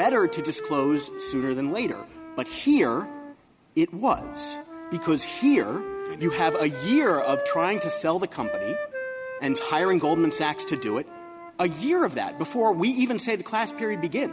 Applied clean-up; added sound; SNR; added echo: none; Wind instrument, woodwind instrument; 9 dB; none.